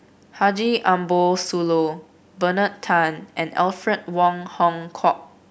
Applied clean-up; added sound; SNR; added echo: none; none; none; none.